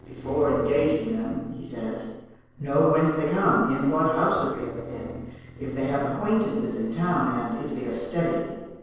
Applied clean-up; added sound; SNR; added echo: neural separator model SepFormer DNS4.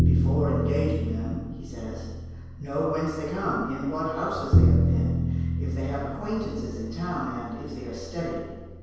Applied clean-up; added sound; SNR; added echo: none; Bowed string instrument; -4 dB; reverberation time 1.2 s.